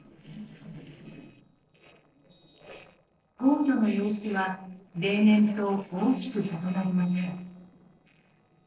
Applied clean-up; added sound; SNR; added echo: neural separator model SepFormer DNS4.